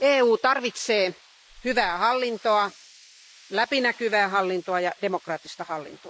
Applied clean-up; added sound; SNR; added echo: neural mask model Resemble Enhance denoiser.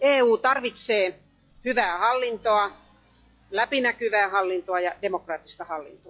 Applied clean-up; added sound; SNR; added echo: classical method log-MMSE.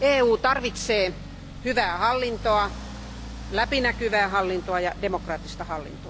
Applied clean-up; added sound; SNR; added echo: none; Accelerating, revving, vroom; 12 dB; none.